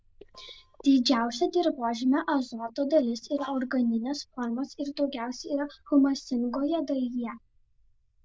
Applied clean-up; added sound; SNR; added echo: neural diffusion model UNIVERSE++.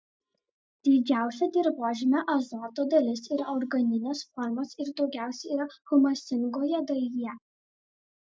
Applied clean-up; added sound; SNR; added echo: neural mask model DeepFilterNet 3.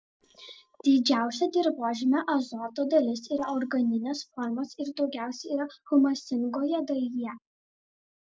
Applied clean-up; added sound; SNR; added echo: neural separator model SepFormer DNS4.